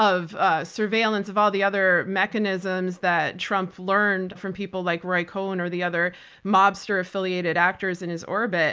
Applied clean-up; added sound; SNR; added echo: none; none; none; none.